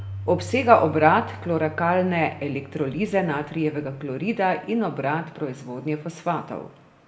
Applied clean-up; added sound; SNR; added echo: none; Keyboard (musical); 17 dB; reverberation time 0.8 s.